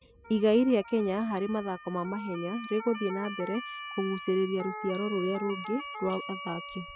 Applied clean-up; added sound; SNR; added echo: classical method spectral subtraction.